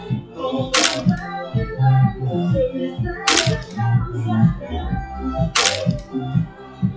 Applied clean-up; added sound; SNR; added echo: classical method WPE with log-MMSE.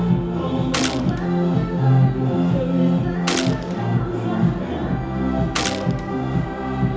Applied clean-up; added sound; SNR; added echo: none; Gunshot, gunfire; 11 dB; reverberation time 0.8 s.